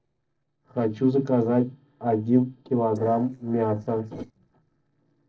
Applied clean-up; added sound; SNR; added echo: neural separator model SepFormer DNS4.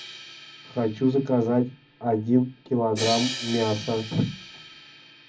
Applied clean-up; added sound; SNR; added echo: none; Crash cymbal; 12 dB; reverberation time 0.4 s.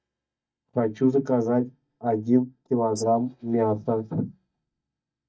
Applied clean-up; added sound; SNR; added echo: neural mask model DeepFilterNet 3.